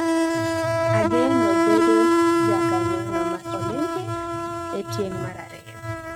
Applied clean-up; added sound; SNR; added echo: neural mask model RNNoise.